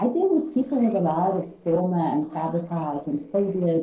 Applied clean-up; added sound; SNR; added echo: neural separator model SepFormer DNS4.